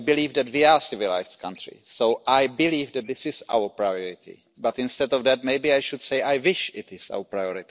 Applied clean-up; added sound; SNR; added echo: neural separator model SepFormer DNS4.